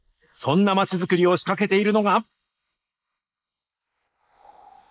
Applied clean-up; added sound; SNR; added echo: neural mask model Resemble Enhance denoiser.